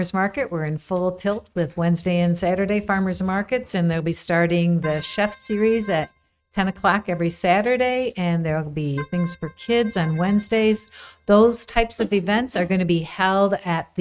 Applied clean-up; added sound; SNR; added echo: neural mask model RNNoise.